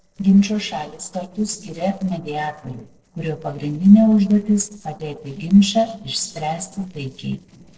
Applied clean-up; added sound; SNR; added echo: neural separator model SepFormer DNS4.